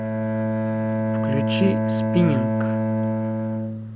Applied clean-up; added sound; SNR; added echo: none; Bowed string instrument; -4 dB; none.